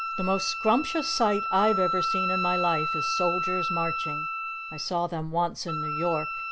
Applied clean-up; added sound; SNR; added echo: none; Wind instrument, woodwind instrument; 2 dB; none.